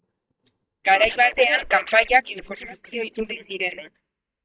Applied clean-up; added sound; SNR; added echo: neural mask model DeepFilterNet 3.